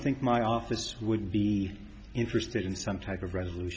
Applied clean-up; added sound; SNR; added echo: none; none; none; none.